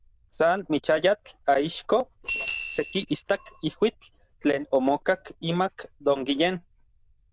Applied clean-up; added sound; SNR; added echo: neural diffusion model UNIVERSE++.